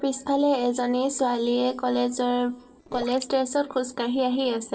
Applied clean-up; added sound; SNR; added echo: neural separator model SepFormer DNS4.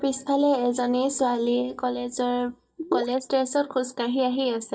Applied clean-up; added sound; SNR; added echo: neural mask model DeepFilterNet 3.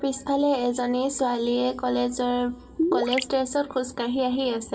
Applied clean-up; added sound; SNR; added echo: none; Gurgling; 0 dB; reverberation time 0.1 s.